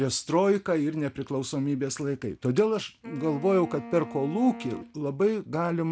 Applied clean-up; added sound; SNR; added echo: none; Wind instrument, woodwind instrument; 16 dB; none.